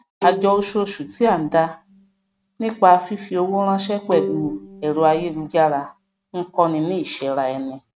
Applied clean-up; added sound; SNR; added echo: neural mask model RNNoise.